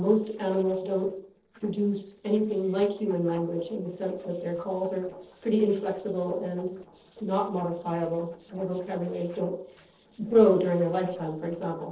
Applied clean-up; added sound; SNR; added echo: neural separator model SepFormer DNS4.